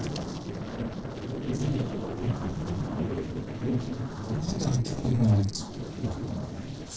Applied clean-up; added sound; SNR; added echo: neural separator model SepFormer DNS4.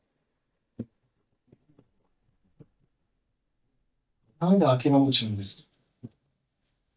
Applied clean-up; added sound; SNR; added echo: neural mask model DeepFilterNet 3.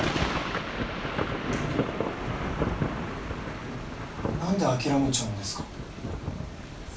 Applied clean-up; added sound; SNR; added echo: none; Thunder / Rain; -2 dB; reverberation time 0.2 s.